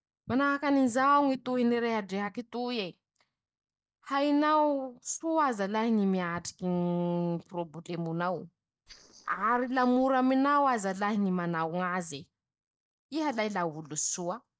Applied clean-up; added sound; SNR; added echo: neural separator model SepFormer DNS4.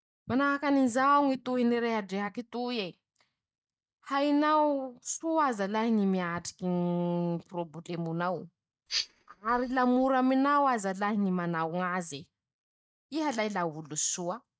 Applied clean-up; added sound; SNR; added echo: neural mask model RNNoise.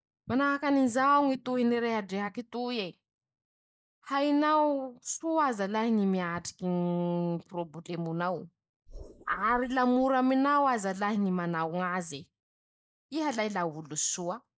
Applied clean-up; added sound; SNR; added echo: neural mask model Resemble Enhance denoiser.